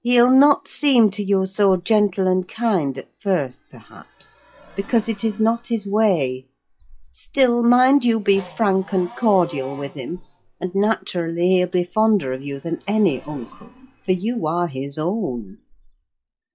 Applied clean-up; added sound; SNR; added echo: classical method log-MMSE.